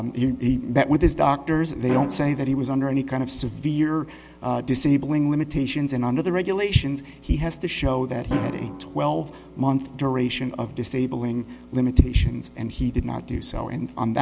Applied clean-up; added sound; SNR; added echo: none; Drum; 18 dB; none.